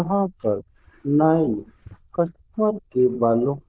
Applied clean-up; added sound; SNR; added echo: neural diffusion model UNIVERSE++.